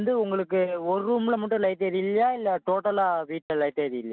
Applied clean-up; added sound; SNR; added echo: none; none; none; none.